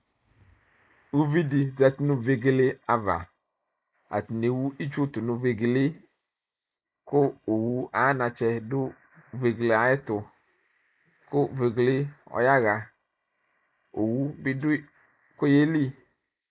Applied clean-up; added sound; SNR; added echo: neural mask model Resemble Enhance denoiser.